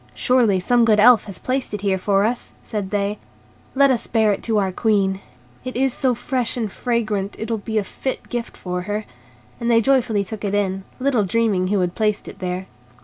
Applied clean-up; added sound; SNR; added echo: none; none; none; none.